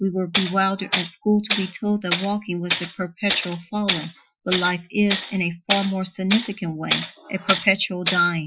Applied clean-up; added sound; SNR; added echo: classical method Wiener filter.